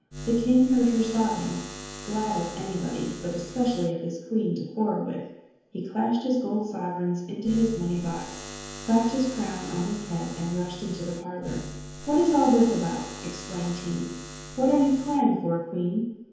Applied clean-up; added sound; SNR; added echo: none; Buzz; 13 dB; reverberation time 0.9 s.